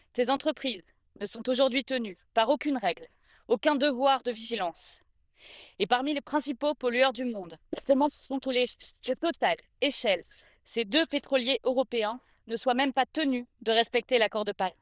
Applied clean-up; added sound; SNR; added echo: neural diffusion model UNIVERSE++.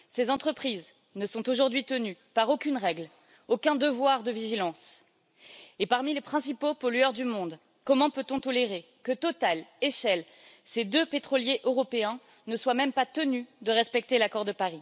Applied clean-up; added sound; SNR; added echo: none; none; none; none.